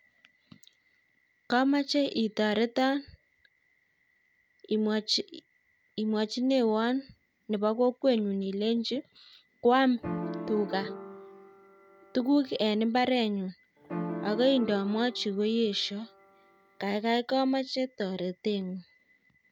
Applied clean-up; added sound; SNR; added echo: none; Piano; 11 dB; none.